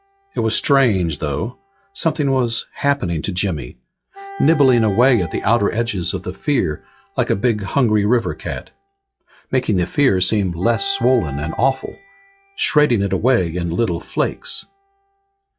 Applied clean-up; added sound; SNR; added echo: classical method log-MMSE.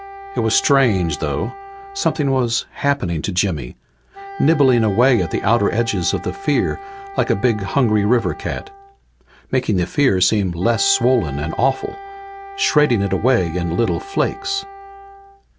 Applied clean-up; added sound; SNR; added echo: none; Wind instrument, woodwind instrument; 16 dB; none.